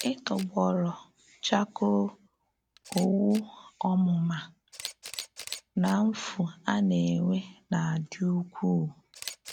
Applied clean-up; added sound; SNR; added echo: none; Camera; 18 dB; none.